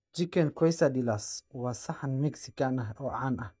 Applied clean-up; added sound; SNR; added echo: neural mask model DeepFilterNet 3.